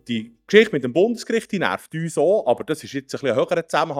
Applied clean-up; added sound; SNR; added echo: neural mask model DeepFilterNet 3.